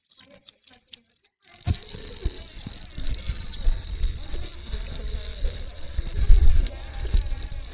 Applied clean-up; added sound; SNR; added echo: neural mask model DeepFilterNet 3.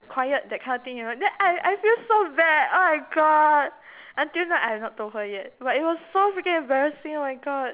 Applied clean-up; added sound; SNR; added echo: none; none; none; none.